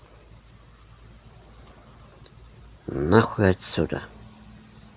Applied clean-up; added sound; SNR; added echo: none; none; none; none.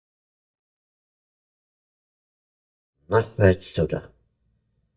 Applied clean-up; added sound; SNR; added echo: neural mask model DeepFilterNet 3.